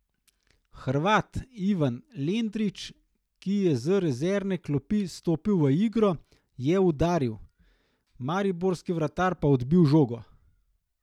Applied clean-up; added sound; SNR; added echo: none; none; none; none.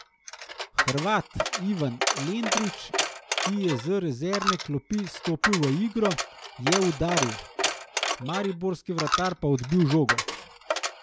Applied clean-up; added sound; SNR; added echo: none; Coin (dropping); 2 dB; none.